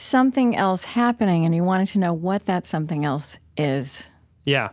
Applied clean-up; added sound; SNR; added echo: none; none; none; none.